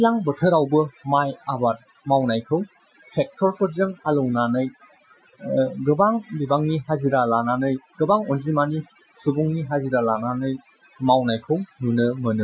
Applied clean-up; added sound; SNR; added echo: classical method Wiener filter.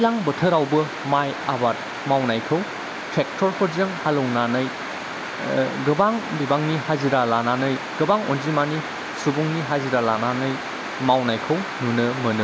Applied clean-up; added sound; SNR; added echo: none; none; none; none.